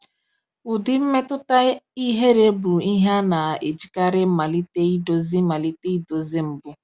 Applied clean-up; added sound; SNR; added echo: none; none; none; none.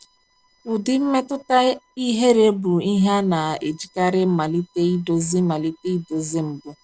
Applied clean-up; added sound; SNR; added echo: neural separator model SepFormer DNS4.